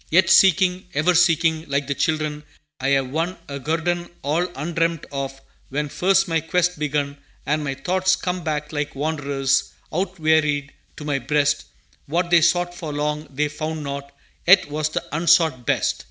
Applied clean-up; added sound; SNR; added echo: none; none; none; none.